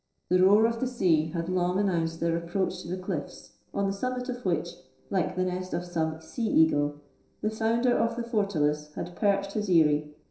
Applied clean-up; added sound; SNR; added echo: neural separator model SepFormer DNS4.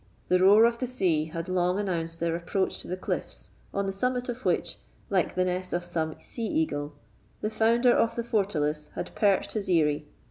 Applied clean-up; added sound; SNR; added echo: none; none; none; none.